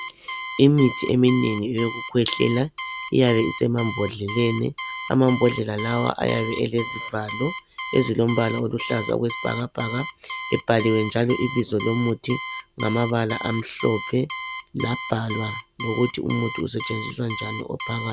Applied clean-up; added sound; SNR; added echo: none; Alarm; 9 dB; none.